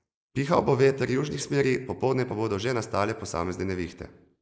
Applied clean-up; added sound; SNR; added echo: neural mask model Resemble Enhance denoiser.